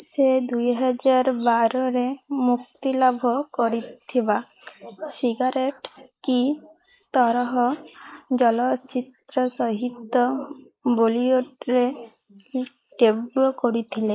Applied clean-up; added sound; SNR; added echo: neural mask model Resemble Enhance denoiser.